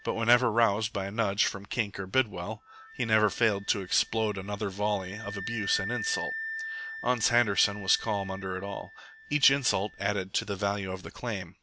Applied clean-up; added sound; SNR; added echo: none; Wind instrument, woodwind instrument; 13 dB; none.